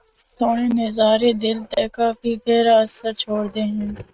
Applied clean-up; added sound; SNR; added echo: neural mask model RNNoise.